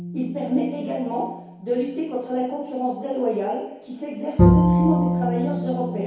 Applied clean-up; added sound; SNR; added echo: none; Bowed string instrument; -2 dB; reverberation time 2.2 s.